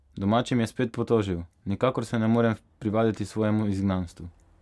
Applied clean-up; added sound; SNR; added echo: none; none; none; none.